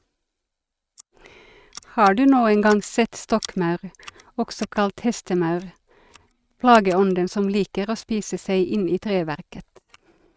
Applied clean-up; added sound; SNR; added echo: neural mask model RNNoise.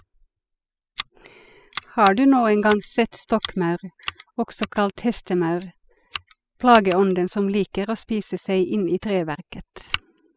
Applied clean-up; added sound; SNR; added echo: classical method spectral subtraction.